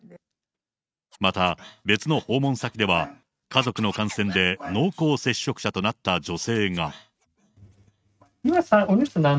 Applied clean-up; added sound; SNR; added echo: neural mask model RNNoise.